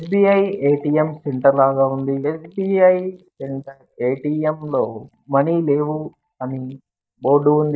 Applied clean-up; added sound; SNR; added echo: neural mask model DeepFilterNet 3.